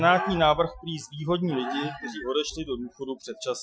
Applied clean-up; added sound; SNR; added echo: classical method Wiener filter.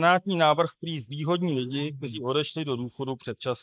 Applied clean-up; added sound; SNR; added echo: neural mask model Resemble Enhance denoiser.